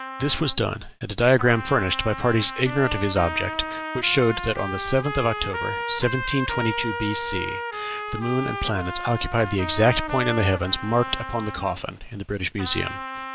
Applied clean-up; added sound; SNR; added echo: none; Trumpet; 9 dB; none.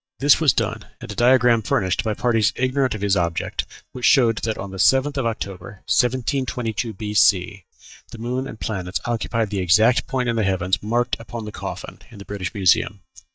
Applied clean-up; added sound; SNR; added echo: neural mask model DeepFilterNet 3.